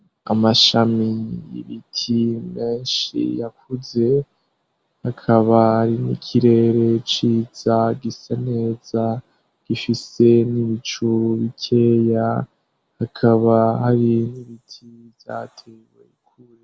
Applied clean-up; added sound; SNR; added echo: none; none; none; none.